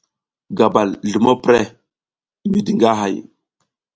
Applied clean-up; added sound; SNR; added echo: none; none; none; none.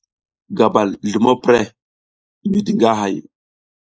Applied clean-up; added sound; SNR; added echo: neural mask model Resemble Enhance denoiser.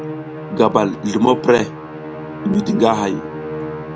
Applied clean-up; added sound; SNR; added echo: none; Musical instrument; 9 dB; none.